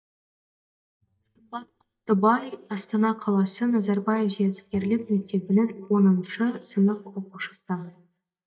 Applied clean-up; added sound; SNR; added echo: neural mask model DeepFilterNet 3.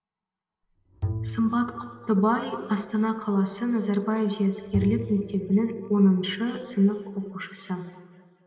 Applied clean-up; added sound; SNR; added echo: none; Bowed string instrument; 11 dB; reverberation time 2.0 s.